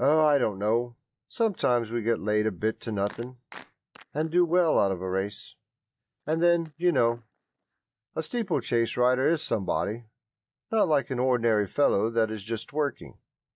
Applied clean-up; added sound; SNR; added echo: neural mask model DeepFilterNet 3.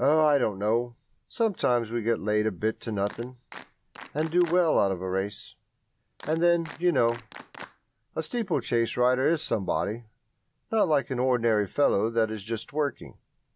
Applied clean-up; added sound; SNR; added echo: none; Clapping; 19 dB; none.